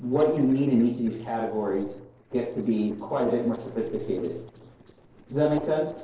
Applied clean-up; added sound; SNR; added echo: neural separator model SepFormer DNS4.